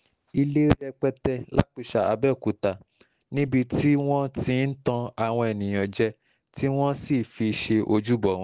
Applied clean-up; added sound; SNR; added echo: none; none; none; none.